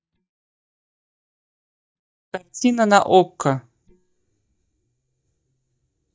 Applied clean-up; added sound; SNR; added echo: neural mask model DeepFilterNet 3.